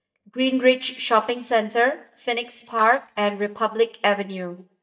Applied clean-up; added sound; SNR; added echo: neural mask model DeepFilterNet 3.